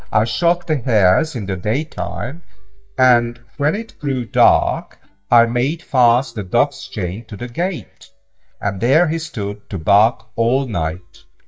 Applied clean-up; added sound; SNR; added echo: neural mask model DeepFilterNet 3.